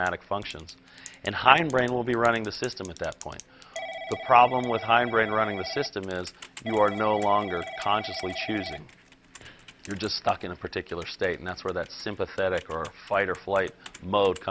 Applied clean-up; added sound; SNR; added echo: none; Telephone / Typing; 14 dB; none.